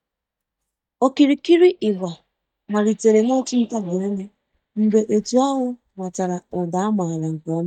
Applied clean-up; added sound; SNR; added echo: neural mask model DeepFilterNet 3.